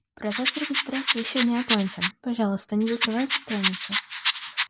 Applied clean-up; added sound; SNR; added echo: neural mask model Resemble Enhance denoiser.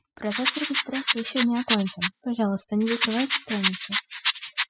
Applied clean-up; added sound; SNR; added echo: classical method spectral subtraction.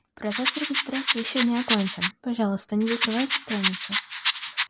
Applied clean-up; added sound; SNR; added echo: none; Rattle; 0 dB; none.